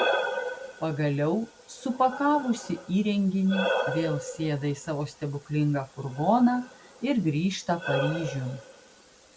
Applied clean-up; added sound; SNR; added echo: none; Breathing; 7 dB; none.